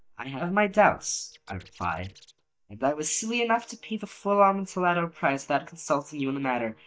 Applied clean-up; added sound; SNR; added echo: neural mask model DeepFilterNet 3.